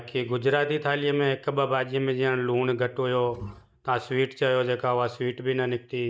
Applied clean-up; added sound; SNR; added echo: neural mask model DeepFilterNet 3.